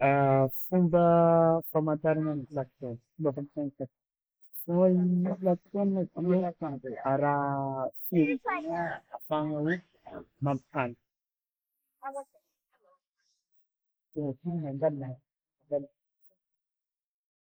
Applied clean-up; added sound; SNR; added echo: neural mask model Resemble Enhance denoiser.